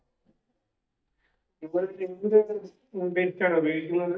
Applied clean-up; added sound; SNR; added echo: neural mask model DeepFilterNet 3.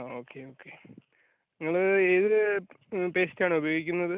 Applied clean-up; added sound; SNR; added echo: none; none; none; none.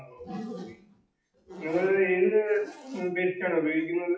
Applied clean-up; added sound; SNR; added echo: classical method WPE with log-MMSE.